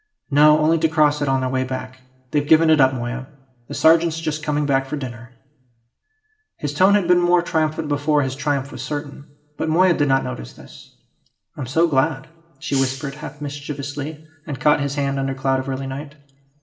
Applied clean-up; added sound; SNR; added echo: none; Hiss; 15 dB; reverberation time 0.6 s.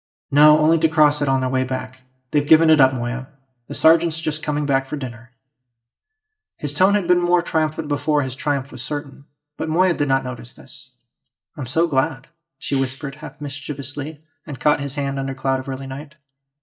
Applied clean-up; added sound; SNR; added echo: neural mask model DeepFilterNet 3.